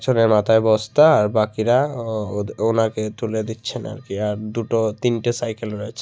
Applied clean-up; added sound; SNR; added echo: none; none; none; none.